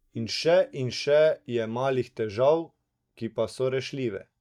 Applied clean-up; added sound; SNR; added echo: neural mask model DeepFilterNet 3.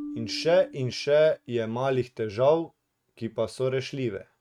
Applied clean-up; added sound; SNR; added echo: neural mask model RNNoise.